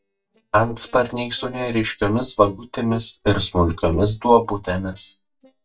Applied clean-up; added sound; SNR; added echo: neural mask model DeepFilterNet 3.